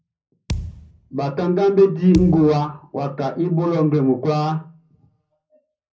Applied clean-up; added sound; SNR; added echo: none; Thump, thud; 12 dB; reverberation time 0.4 s.